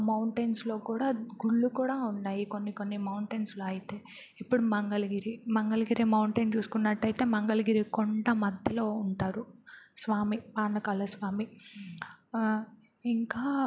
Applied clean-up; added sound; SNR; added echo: none; none; none; none.